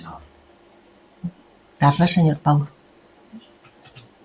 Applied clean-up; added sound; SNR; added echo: none; none; none; none.